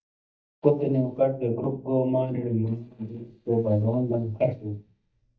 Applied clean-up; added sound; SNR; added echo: neural mask model DeepFilterNet 3.